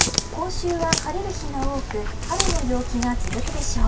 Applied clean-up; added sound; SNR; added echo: none; Walk, footsteps; -4 dB; reverberation time 0.2 s.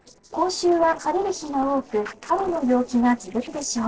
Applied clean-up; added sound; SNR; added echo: neural separator model SepFormer DNS4.